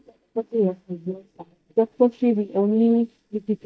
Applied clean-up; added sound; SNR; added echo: neural mask model DeepFilterNet 3.